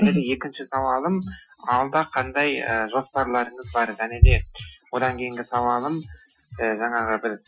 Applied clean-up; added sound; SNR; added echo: classical method Wiener filter.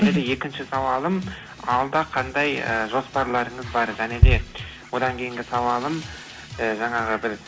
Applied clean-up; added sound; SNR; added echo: none; Bass drum; -2 dB; none.